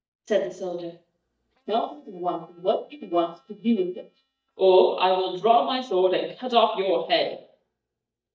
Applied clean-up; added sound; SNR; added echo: neural mask model DeepFilterNet 3.